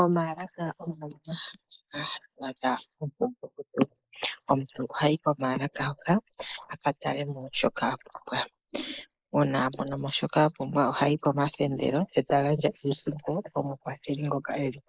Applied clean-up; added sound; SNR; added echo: neural mask model Resemble Enhance denoiser.